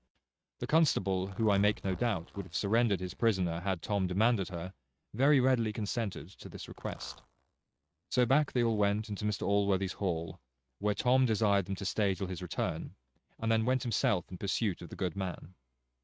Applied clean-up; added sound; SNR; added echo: neural mask model RNNoise.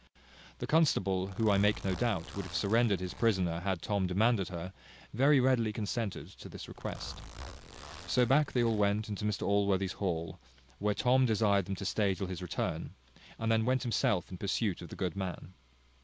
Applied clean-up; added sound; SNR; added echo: none; Zipper (clothing); 16 dB; none.